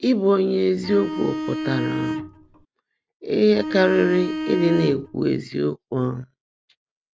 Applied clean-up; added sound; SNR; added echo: none; Bowed string instrument; 6 dB; none.